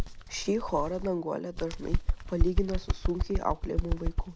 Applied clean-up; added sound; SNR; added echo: none; Bird; -2 dB; none.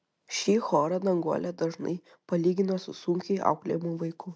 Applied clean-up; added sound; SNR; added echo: none; none; none; none.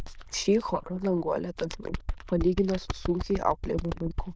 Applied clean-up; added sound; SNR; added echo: neural diffusion model UNIVERSE++.